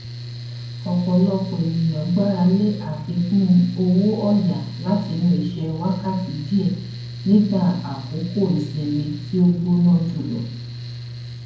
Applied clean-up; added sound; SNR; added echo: none; Mechanical fan; 11 dB; reverberation time 0.9 s.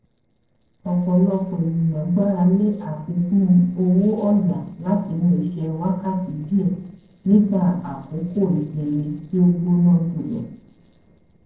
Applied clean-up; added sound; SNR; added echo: neural separator model SepFormer DNS4.